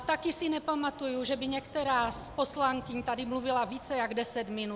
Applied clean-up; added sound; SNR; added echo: none; Rain; 19 dB; none.